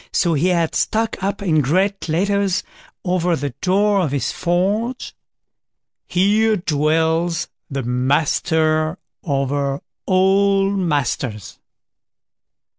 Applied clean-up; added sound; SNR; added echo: none; none; none; none.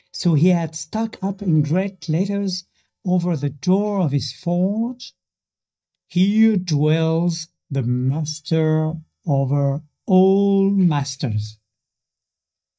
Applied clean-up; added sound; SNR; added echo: neural mask model DeepFilterNet 3.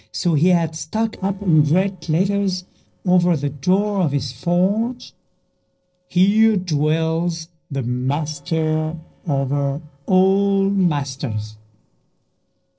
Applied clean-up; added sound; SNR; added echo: neural separator model SepFormer DNS4.